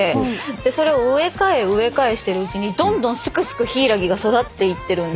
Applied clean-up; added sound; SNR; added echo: none; none; none; none.